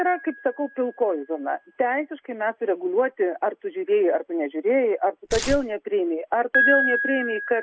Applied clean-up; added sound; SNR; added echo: none; Piano + Tearing; 6 dB; none.